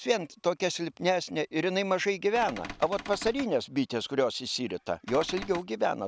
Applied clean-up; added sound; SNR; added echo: none; Cupboard open or close / Door; 12 dB; none.